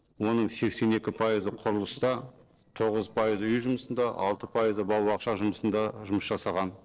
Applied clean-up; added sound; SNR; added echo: neural separator model SepFormer DNS4.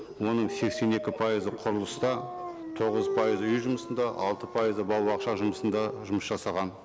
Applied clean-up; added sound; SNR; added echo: none; Dog; 9 dB; none.